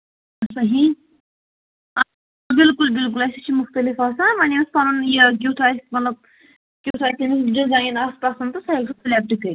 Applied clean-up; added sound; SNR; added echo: none; none; none; none.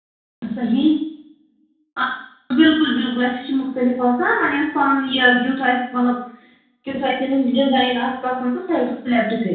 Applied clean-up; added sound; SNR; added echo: none; none; none; reverberation time 0.7 s.